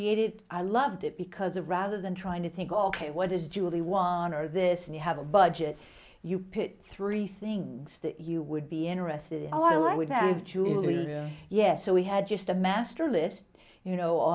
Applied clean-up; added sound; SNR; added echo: none; none; none; none.